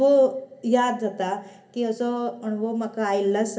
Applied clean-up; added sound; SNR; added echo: none; none; none; reverberation time 0.3 s.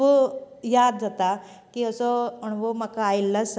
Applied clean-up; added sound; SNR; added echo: none; none; none; none.